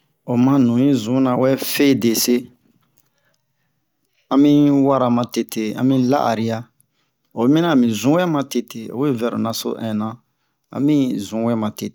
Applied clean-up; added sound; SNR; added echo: none; none; none; none.